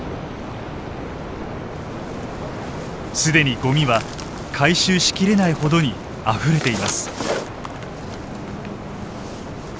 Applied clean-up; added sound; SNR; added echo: none; none; none; none.